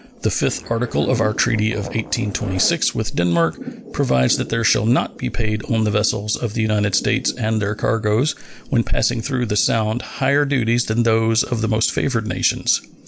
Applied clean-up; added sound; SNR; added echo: none; Zipper (clothing) + Thunder / Rain; 17 dB; none.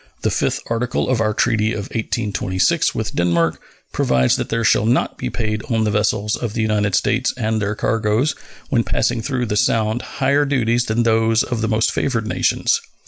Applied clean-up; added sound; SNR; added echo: none; none; none; none.